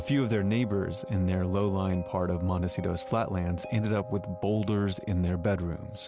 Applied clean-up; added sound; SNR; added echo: none; Wind instrument, woodwind instrument; 15 dB; none.